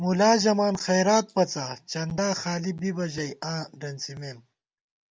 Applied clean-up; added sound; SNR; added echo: none; none; none; none.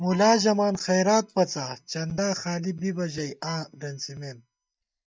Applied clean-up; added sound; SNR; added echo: neural mask model DeepFilterNet 3.